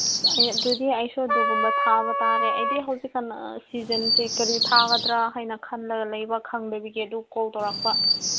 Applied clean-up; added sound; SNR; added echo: none; Wind instrument, woodwind instrument + Chirp, tweet; -1 dB; none.